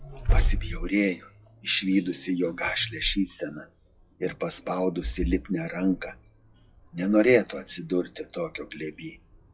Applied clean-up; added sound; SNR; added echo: classical method WPE with log-MMSE.